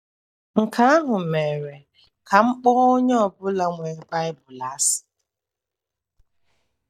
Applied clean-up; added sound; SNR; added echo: neural mask model DeepFilterNet 3.